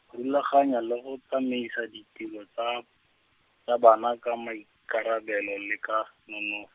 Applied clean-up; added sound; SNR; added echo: none; none; none; none.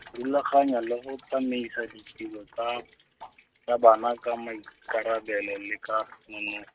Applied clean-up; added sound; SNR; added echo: neural mask model RNNoise.